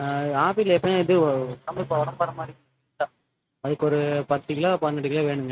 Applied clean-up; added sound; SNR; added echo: neural mask model RNNoise.